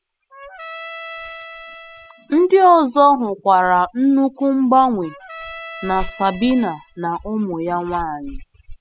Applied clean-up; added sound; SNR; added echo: classical method spectral subtraction.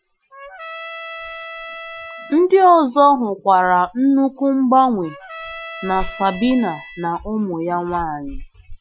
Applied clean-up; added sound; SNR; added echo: classical method Wiener filter.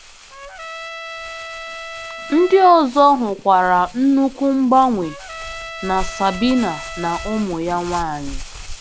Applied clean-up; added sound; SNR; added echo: none; Crumpling, crinkling + Trumpet; 13 dB; none.